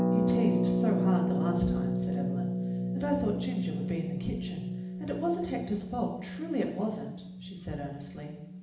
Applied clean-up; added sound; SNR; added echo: none; Harp; -3 dB; reverberation time 0.8 s.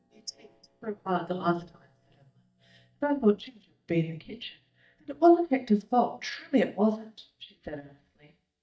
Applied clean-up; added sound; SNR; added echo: neural mask model DeepFilterNet 3.